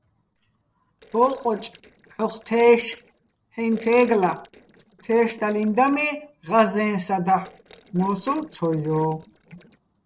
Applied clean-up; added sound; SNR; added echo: neural separator model SepFormer DNS4.